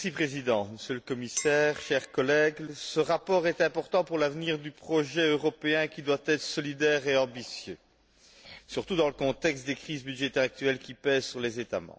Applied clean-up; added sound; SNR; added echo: neural separator model SepFormer DNS4.